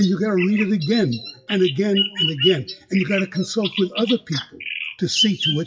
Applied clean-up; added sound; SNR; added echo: classical method WPE with log-MMSE.